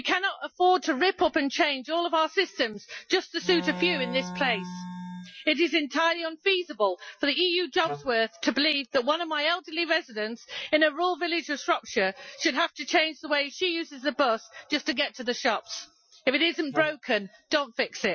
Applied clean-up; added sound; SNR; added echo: classical method Wiener filter.